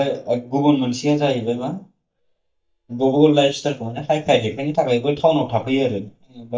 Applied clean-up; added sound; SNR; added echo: neural mask model DeepFilterNet 3.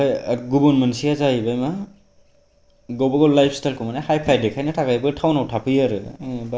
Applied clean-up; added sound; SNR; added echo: none; none; none; none.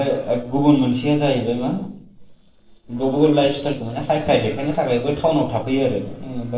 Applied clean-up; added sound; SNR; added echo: neural separator model SepFormer DNS4.